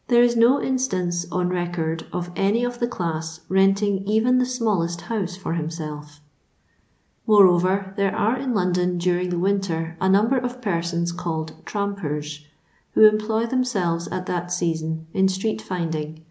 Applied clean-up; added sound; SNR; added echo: none; none; none; none.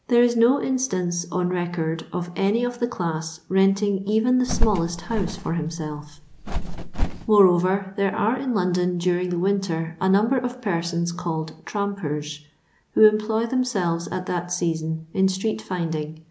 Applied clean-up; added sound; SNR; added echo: none; Bird; 1 dB; none.